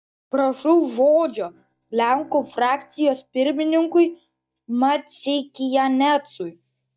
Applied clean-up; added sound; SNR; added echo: neural mask model DeepFilterNet 3.